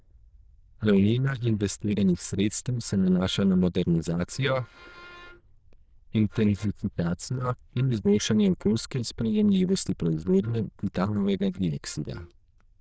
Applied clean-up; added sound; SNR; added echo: neural diffusion model UNIVERSE++.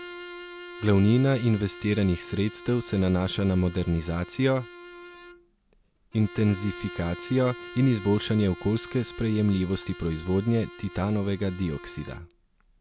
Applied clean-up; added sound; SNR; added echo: none; Bowed string instrument; 16 dB; none.